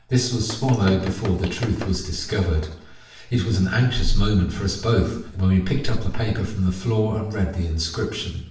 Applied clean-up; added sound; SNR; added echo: none; Tools; 13 dB; reverberation time 0.7 s.